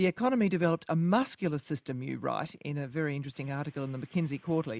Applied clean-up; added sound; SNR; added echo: none; none; none; none.